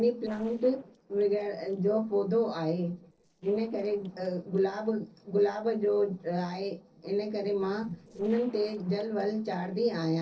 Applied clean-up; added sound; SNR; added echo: neural separator model SepFormer DNS4.